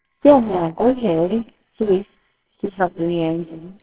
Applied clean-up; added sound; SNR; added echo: neural separator model SepFormer WHAMR!.